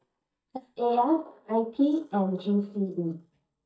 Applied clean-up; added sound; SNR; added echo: neural mask model DeepFilterNet 3.